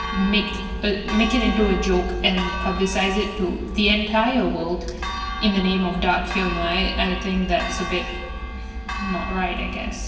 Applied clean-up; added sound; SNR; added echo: none; Church bell; 10 dB; reverberation time 1.2 s.